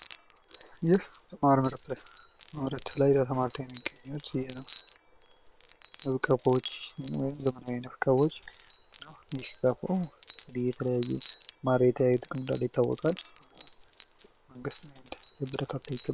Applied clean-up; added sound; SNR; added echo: neural separator model SepFormer WHAM!.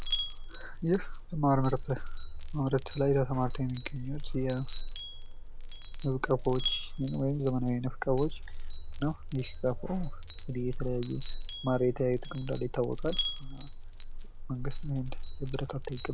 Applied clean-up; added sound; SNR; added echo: none; Glass; 2 dB; none.